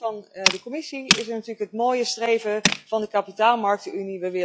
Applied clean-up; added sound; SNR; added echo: classical method log-MMSE.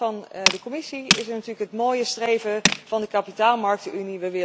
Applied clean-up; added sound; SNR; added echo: none; Tools; 3 dB; none.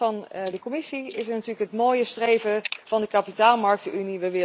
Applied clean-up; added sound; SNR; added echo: neural mask model Resemble Enhance denoiser.